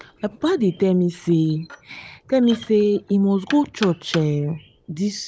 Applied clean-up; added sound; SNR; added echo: none; Knock; 19 dB; none.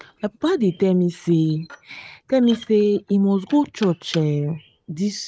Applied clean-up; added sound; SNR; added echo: neural mask model RNNoise.